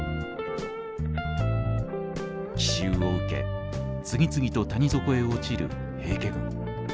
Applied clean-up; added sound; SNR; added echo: none; none; none; none.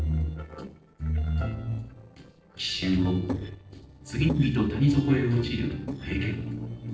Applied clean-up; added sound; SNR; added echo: neural separator model SepFormer DNS4.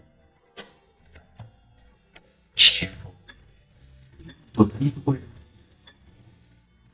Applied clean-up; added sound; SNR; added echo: neural mask model DeepFilterNet 3.